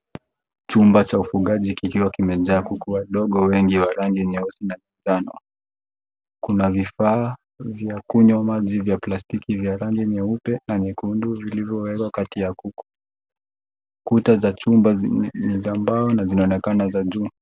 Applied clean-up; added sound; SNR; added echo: none; none; none; none.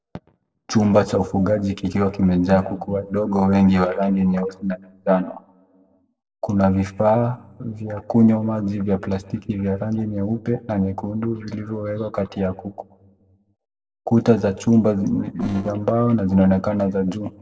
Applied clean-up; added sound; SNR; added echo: neural separator model SepFormer DNS4.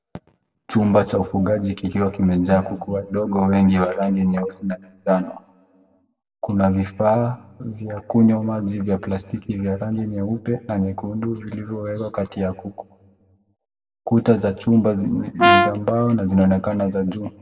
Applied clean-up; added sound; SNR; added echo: none; Brass instrument; -3 dB; reverberation time 0.9 s.